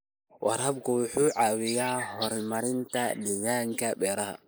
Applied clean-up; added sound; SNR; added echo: neural mask model Resemble Enhance denoiser.